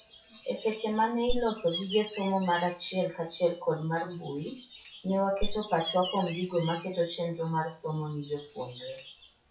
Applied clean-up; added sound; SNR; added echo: classical method WPE with log-MMSE.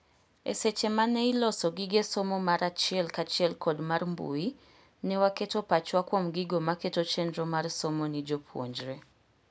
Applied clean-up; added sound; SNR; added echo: none; none; none; none.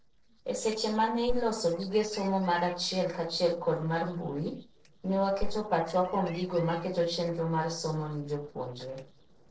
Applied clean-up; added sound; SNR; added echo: neural separator model SepFormer DNS4.